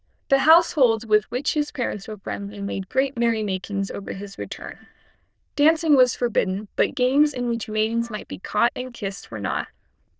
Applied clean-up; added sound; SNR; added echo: neural diffusion model UNIVERSE++.